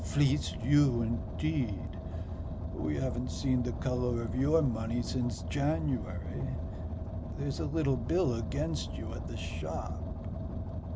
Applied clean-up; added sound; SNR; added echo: none; Car; 3 dB; none.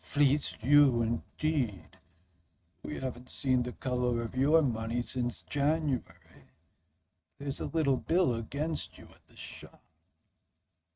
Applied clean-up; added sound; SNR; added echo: neural mask model RNNoise.